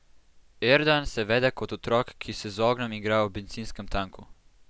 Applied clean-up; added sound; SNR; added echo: none; none; none; none.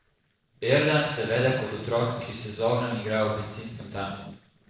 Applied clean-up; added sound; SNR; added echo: neural separator model SepFormer DNS4.